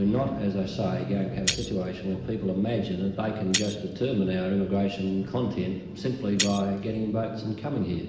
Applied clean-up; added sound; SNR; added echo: none; Shatter; 10 dB; reverberation time 0.9 s.